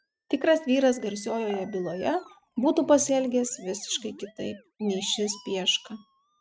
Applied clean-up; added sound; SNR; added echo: neural mask model RNNoise.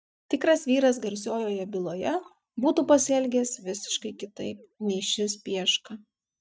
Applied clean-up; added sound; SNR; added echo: neural mask model DeepFilterNet 3.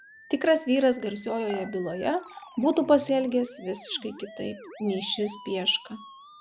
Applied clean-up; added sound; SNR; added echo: none; Dishes, pots, and pans / Chink, clink + Musical instrument; 19 dB; none.